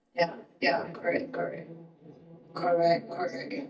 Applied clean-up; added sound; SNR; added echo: neural mask model DeepFilterNet 3.